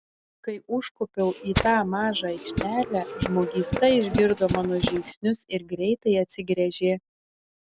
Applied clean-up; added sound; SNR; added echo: none; Tools; 5 dB; none.